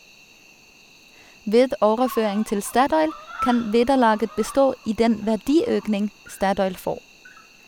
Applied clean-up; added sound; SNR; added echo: none; Cricket; 18 dB; none.